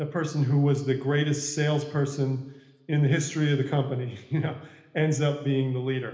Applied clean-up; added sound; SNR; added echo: none; none; none; reverberation time 1.0 s.